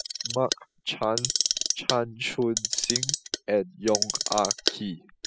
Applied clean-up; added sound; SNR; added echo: classical method spectral subtraction.